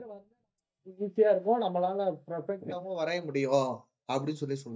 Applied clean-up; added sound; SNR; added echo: neural mask model DeepFilterNet 3.